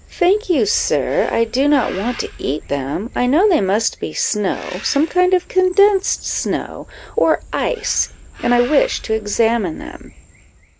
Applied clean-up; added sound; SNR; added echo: none; Bird; 19 dB; none.